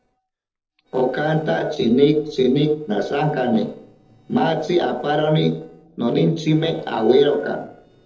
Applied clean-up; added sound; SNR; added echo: neural separator model SepFormer DNS4.